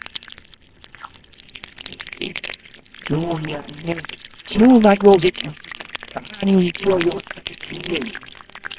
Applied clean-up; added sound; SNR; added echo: neural separator model SepFormer WHAMR!.